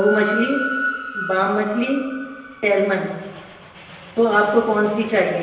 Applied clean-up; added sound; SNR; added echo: none; Train; 9 dB; reverberation time 1.0 s.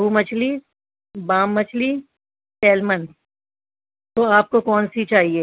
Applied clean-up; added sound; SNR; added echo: none; none; none; none.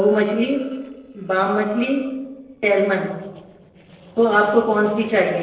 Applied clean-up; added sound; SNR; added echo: neural separator model SepFormer DNS4.